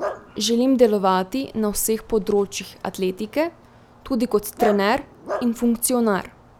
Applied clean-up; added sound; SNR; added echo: none; Dog; 13 dB; none.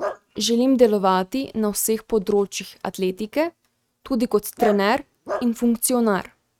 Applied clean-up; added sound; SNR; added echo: neural mask model RNNoise.